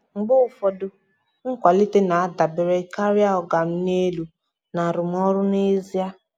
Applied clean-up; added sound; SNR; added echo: none; none; none; none.